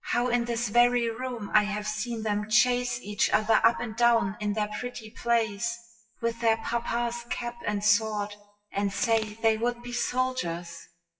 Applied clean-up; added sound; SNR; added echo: classical method WPE with log-MMSE.